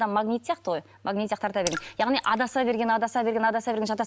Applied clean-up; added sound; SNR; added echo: none; Raindrop / Splash, splatter; 14 dB; none.